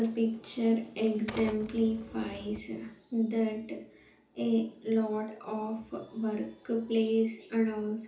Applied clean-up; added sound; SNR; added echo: none; Typewriter; 15 dB; reverberation time 0.7 s.